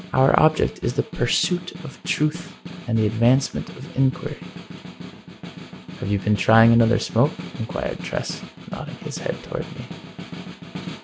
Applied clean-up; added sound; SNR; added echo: none; Snare drum; 12 dB; none.